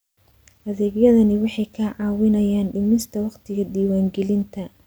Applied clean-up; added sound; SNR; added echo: none; none; none; none.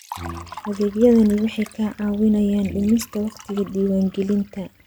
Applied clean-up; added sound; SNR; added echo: none; Brass instrument + Liquid; 18 dB; none.